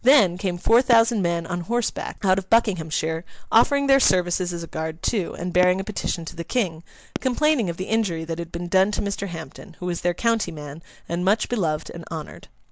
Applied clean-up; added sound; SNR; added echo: none; Fireworks; 16 dB; none.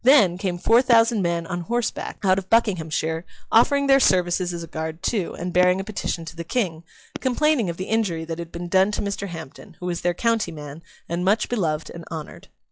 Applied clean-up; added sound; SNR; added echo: classical method log-MMSE.